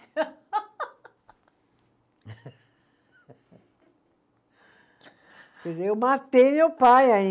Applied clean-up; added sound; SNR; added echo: none; none; none; none.